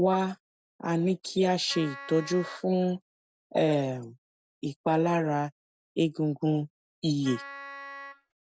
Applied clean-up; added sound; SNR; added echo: none; Wind instrument, woodwind instrument; 14 dB; none.